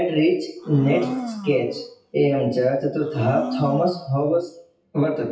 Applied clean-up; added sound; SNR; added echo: classical method WPE with log-MMSE.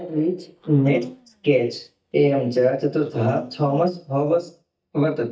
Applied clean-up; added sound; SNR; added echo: neural mask model DeepFilterNet 3.